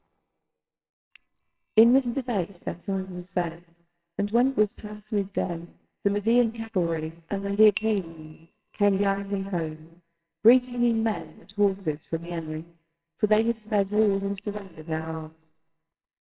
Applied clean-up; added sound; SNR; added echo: neural separator model SepFormer WHAMR!.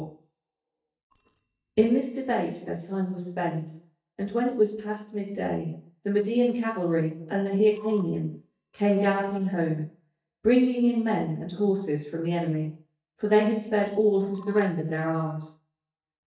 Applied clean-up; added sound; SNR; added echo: neural mask model DeepFilterNet 3.